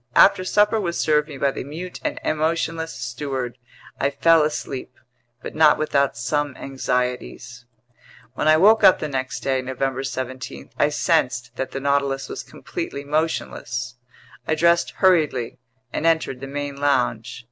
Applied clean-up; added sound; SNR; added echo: none; none; none; none.